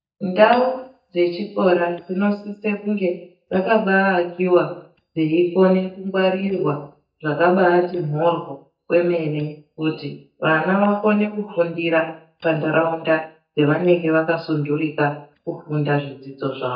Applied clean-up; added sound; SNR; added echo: neural mask model DeepFilterNet 3.